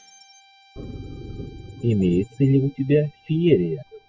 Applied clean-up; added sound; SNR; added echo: classical method spectral subtraction.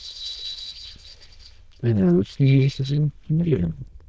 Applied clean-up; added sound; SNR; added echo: neural diffusion model UNIVERSE++.